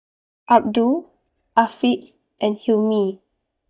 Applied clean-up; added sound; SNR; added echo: neural mask model DeepFilterNet 3.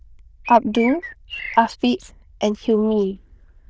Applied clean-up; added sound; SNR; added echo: neural diffusion model UNIVERSE++.